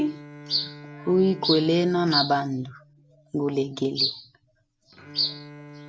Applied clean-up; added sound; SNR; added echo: none; Bowed string instrument; 19 dB; none.